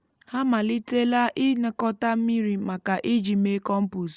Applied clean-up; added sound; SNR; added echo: none; none; none; none.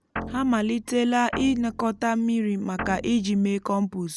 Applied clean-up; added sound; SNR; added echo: none; Guitar; 13 dB; none.